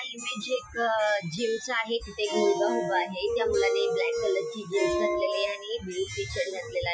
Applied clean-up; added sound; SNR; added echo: classical method Wiener filter.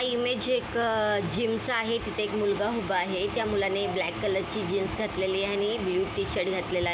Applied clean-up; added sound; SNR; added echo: none; none; none; none.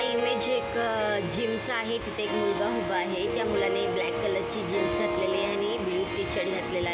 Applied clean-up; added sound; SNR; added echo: none; Harp; 2 dB; none.